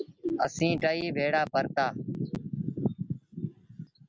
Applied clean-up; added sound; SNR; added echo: none; none; none; none.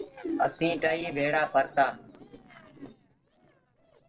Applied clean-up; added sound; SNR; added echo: neural separator model SepFormer DNS4.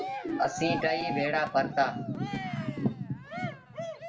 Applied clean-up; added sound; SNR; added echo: none; Cheering; 8 dB; reverberation time 0.4 s.